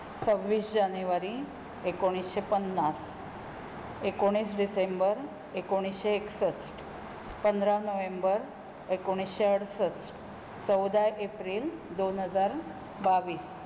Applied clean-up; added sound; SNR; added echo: none; none; none; none.